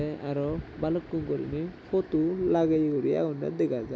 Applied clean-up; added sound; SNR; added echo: none; none; none; none.